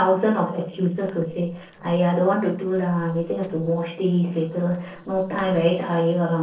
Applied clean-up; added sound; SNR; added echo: neural separator model SepFormer DNS4.